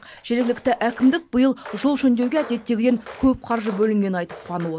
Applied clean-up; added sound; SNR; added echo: none; Walk, footsteps; 19 dB; none.